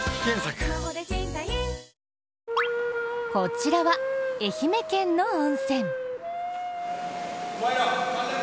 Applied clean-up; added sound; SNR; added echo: none; none; none; none.